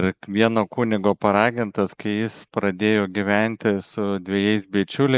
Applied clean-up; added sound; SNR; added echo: neural mask model Resemble Enhance denoiser.